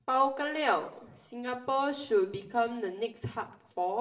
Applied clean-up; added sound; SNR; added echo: none; none; none; reverberation time 0.6 s.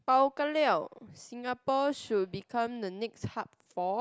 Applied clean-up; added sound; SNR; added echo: none; none; none; none.